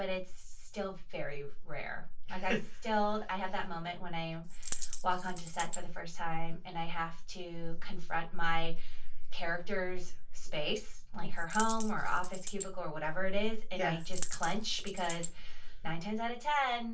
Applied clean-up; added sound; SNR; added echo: none; Coin (dropping); 16 dB; reverberation time 0.2 s.